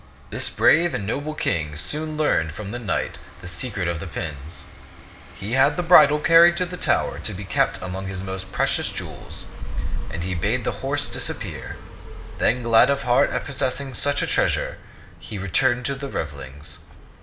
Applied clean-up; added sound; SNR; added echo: none; Car passing by; 10 dB; none.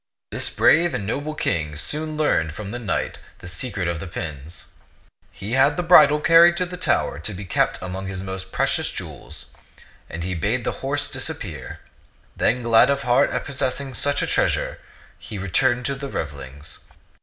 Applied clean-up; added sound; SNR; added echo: none; none; none; none.